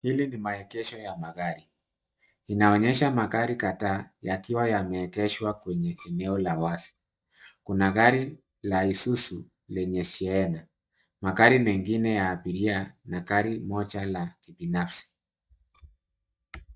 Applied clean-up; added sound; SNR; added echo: neural mask model DeepFilterNet 3.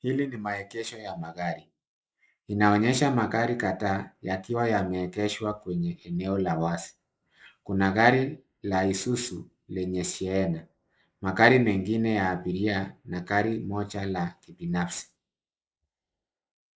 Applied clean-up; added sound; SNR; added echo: neural mask model Resemble Enhance denoiser.